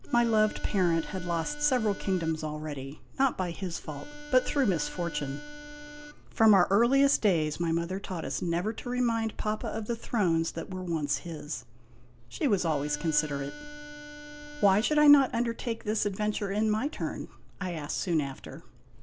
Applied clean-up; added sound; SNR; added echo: none; Harmonica; 15 dB; none.